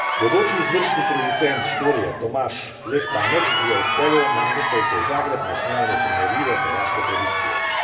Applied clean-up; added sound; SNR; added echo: none; Crowd; -3 dB; reverberation time 1.6 s.